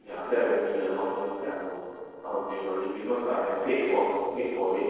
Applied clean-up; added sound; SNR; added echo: neural separator model SepFormer DNS4.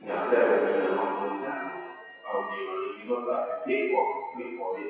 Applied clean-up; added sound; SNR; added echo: classical method WPE with log-MMSE.